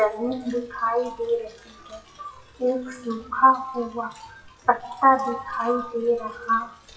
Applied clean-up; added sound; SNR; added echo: classical method WPE with log-MMSE.